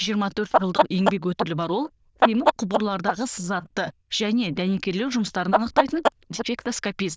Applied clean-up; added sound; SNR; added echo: neural diffusion model UNIVERSE++.